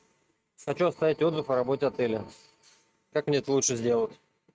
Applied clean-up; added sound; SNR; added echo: neural mask model RNNoise.